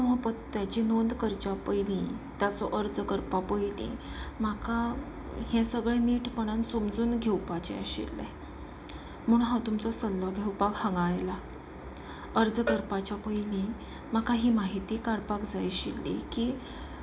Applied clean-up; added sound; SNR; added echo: none; Cowbell; 11 dB; reverberation time 0.4 s.